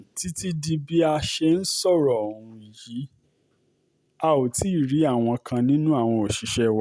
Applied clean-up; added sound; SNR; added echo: none; none; none; none.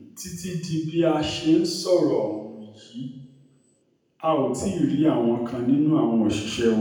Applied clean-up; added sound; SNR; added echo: none; none; none; reverberation time 0.9 s.